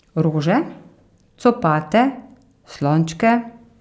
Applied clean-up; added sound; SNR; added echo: none; none; none; none.